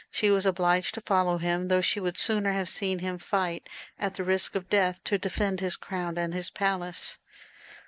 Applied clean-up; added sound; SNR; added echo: neural mask model Resemble Enhance denoiser.